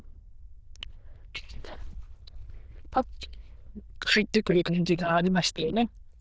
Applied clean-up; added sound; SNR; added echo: neural diffusion model UNIVERSE++.